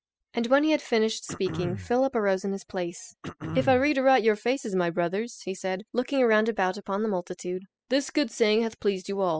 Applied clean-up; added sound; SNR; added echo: classical method spectral subtraction.